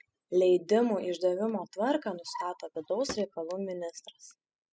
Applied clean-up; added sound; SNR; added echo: classical method spectral subtraction.